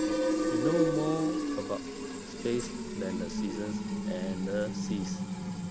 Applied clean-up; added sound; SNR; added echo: none; Fill (with liquid); -4 dB; none.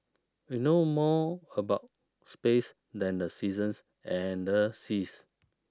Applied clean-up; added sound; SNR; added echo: none; none; none; none.